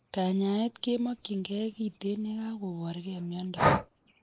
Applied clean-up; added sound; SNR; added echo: neural mask model Resemble Enhance denoiser.